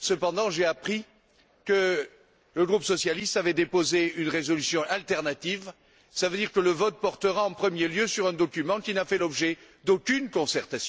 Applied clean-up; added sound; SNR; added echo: none; none; none; none.